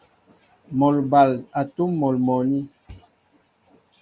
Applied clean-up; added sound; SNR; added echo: none; none; none; none.